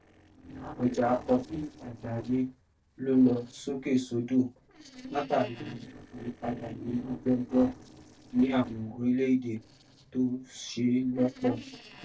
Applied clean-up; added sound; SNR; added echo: neural separator model SepFormer DNS4.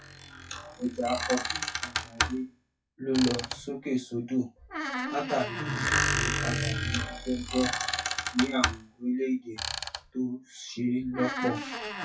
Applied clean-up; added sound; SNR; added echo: classical method WPE with log-MMSE.